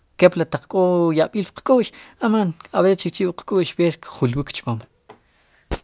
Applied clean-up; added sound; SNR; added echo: none; none; none; none.